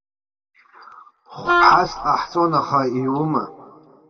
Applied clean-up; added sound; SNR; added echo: none; Wind instrument, woodwind instrument; 0 dB; reverberation time 1.6 s.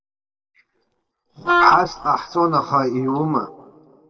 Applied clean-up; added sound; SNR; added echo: neural separator model SepFormer DNS4.